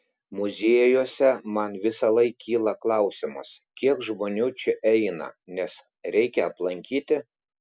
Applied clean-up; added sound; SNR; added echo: none; none; none; none.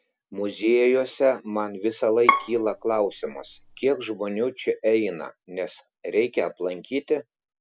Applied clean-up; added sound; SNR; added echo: none; Bowed string instrument; 3 dB; none.